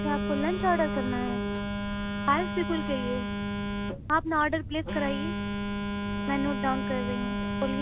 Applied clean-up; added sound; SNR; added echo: none; Telephone; 0 dB; none.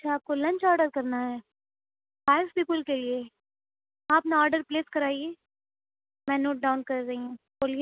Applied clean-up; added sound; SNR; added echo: none; none; none; none.